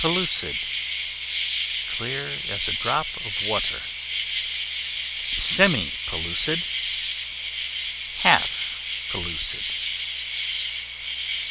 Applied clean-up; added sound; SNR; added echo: none; Insect; -1 dB; none.